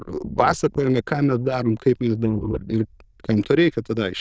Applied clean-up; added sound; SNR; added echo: neural diffusion model UNIVERSE++.